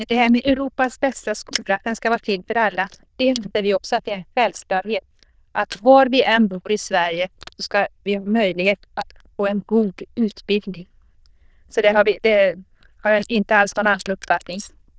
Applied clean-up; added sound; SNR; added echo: neural diffusion model UNIVERSE++.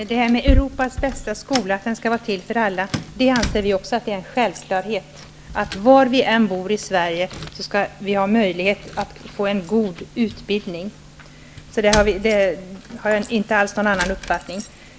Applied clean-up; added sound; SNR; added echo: none; Keys jangling; 15 dB; none.